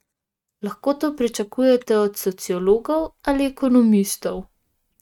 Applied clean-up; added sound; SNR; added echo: neural mask model RNNoise.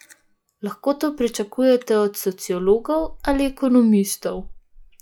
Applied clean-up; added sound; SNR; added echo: classical method log-MMSE.